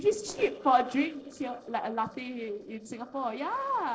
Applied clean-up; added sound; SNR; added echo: neural separator model SepFormer DNS4.